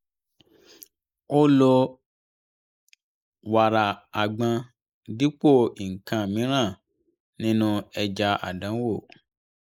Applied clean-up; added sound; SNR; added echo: neural mask model Resemble Enhance denoiser.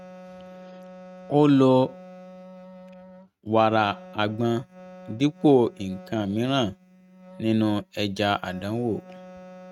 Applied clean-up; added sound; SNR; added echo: neural mask model RNNoise.